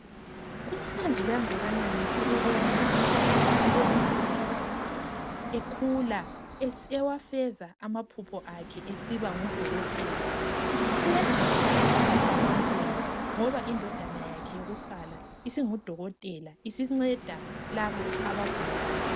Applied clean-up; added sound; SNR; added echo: none; Car passing by / Traffic noise, roadway noise; -4 dB; none.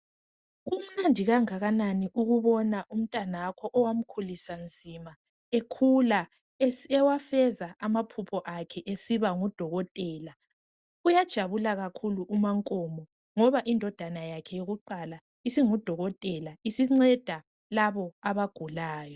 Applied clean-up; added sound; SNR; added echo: none; none; none; none.